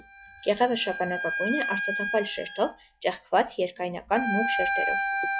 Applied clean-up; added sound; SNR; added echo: classical method log-MMSE.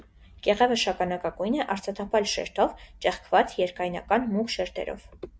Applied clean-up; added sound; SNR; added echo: none; none; none; none.